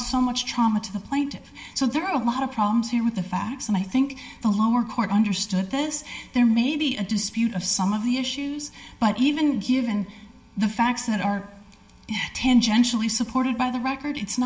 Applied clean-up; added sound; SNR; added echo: none; none; none; reverberation time 0.8 s.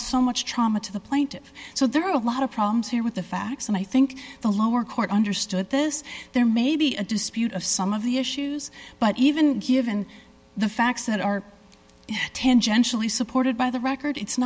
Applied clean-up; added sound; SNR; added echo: none; none; none; none.